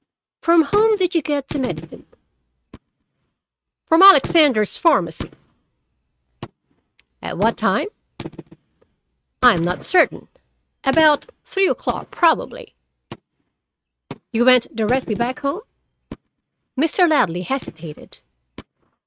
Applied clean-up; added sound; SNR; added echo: neural mask model RNNoise.